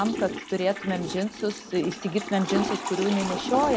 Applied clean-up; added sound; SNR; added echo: none; Toilet flush / Water; 6 dB; none.